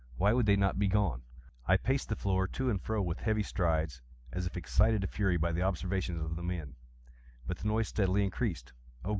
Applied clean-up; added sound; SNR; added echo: none; none; none; none.